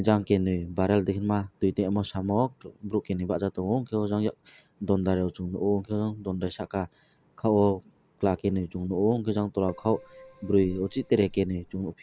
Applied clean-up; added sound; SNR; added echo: none; Keyboard (musical); 19 dB; none.